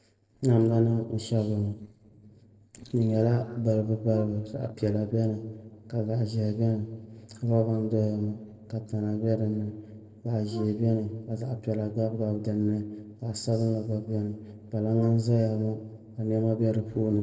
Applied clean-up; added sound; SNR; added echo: neural separator model SepFormer DNS4.